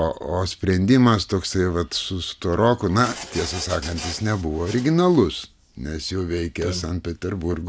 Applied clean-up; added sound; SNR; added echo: none; Printer; 14 dB; none.